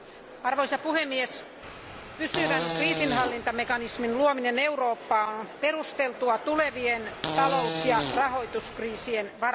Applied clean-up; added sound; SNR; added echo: none; Fart; 6 dB; none.